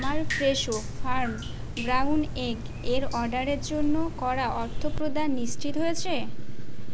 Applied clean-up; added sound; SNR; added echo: none; Drip; -3 dB; none.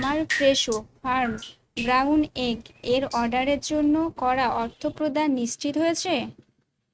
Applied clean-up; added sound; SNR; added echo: neural mask model RNNoise.